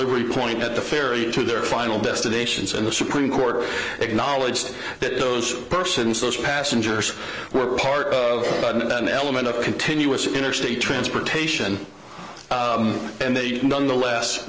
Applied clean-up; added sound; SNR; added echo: none; none; none; none.